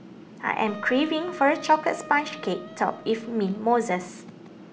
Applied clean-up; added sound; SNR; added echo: none; Wind instrument, woodwind instrument; 17 dB; none.